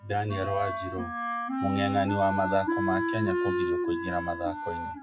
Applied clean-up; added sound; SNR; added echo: classical method WPE with log-MMSE.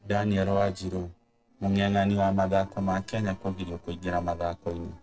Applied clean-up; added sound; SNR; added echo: neural separator model SepFormer DNS4.